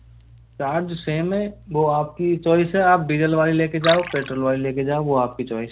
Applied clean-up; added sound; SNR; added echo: none; Liquid; 15 dB; none.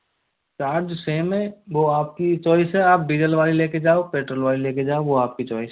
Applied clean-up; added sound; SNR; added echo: none; none; none; none.